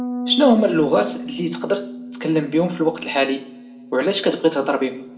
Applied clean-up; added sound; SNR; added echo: none; Bass guitar; 11 dB; reverberation time 0.7 s.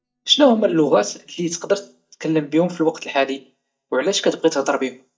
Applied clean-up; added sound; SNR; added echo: neural mask model DeepFilterNet 3.